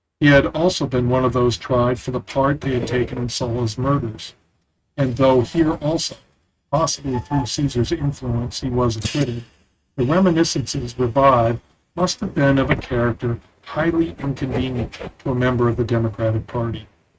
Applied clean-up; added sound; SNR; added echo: neural mask model RNNoise.